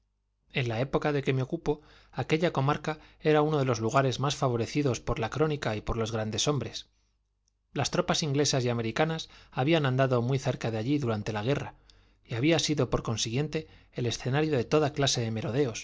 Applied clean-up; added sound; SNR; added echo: none; none; none; none.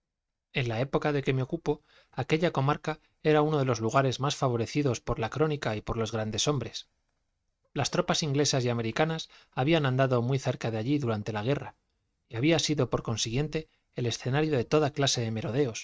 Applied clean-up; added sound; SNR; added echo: neural mask model RNNoise.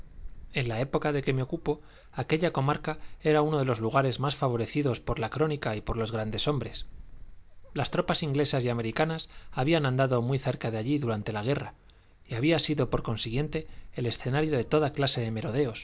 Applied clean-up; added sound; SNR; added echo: none; Wind; 16 dB; none.